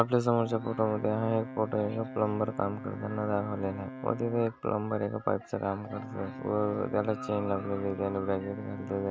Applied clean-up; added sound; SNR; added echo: none; Brass instrument; 12 dB; none.